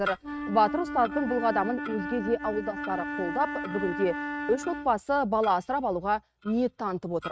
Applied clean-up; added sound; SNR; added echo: neural mask model RNNoise.